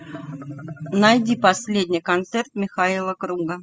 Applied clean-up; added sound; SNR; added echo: classical method spectral subtraction.